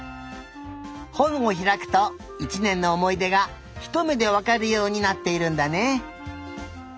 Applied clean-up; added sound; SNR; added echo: none; Wind instrument, woodwind instrument; 16 dB; none.